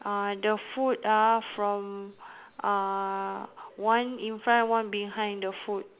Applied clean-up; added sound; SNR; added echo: none; none; none; none.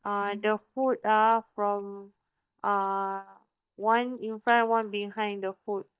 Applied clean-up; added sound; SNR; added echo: neural mask model DeepFilterNet 3.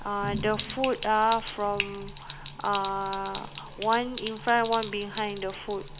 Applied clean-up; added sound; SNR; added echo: none; Sink (filling or washing); 9 dB; none.